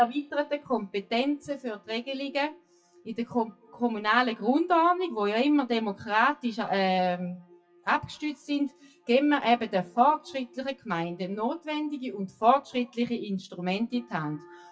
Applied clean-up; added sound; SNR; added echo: classical method WPE with log-MMSE.